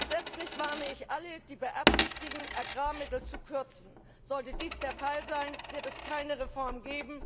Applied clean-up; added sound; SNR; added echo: none; Coin (dropping); -1 dB; none.